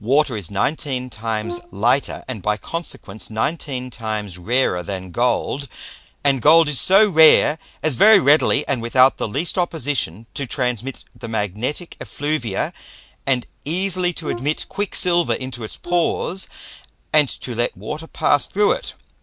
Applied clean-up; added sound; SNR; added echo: none; Brass instrument; 14 dB; none.